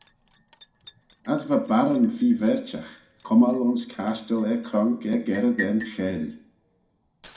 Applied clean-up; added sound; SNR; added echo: none; Liquid; 19 dB; reverberation time 0.4 s.